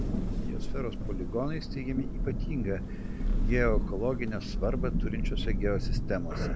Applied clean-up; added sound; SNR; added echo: none; Thunder; -4 dB; none.